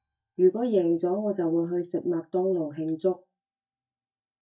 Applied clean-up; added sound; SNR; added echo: neural mask model DeepFilterNet 3.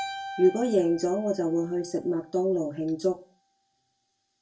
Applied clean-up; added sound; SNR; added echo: none; Keyboard (musical); 16 dB; reverberation time 0.2 s.